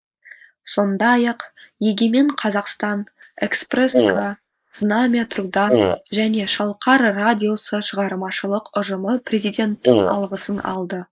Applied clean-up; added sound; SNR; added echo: neural mask model Resemble Enhance denoiser.